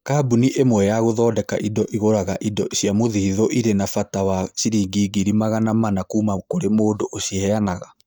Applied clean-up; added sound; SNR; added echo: neural mask model DeepFilterNet 3.